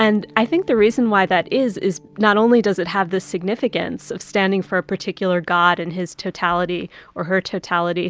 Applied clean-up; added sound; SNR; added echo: none; none; none; none.